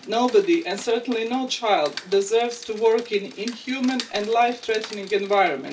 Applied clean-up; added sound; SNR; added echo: none; Rain; 18 dB; reverberation time 0.2 s.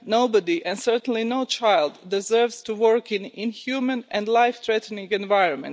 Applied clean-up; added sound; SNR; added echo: none; none; none; none.